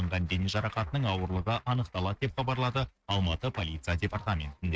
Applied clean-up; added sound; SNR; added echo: neural mask model RNNoise.